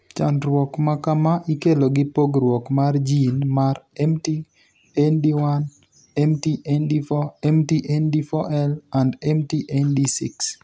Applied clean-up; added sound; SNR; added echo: none; none; none; none.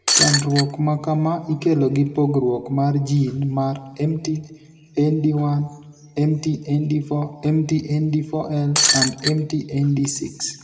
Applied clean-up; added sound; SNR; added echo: none; Shatter; -2 dB; reverberation time 1.1 s.